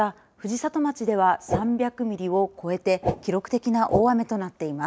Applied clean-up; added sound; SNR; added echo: neural mask model Resemble Enhance denoiser.